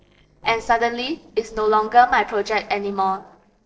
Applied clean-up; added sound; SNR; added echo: neural separator model SepFormer DNS4.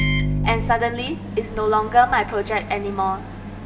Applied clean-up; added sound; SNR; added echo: none; Microwave oven; 4 dB; reverberation time 0.8 s.